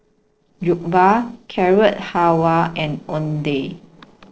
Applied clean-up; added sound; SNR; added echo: neural separator model SepFormer DNS4.